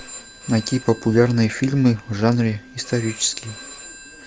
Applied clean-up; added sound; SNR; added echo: none; Telephone; 18 dB; none.